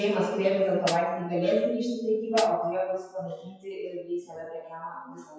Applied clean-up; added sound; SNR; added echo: classical method WPE with log-MMSE.